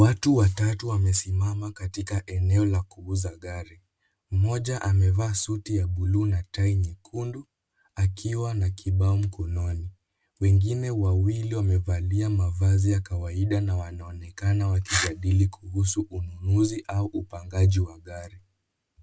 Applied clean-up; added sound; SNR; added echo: none; none; none; none.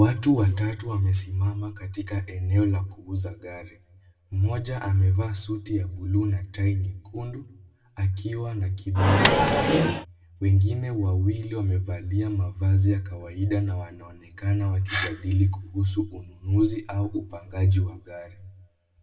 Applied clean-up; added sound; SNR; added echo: none; Microwave oven; -4 dB; reverberation time 0.7 s.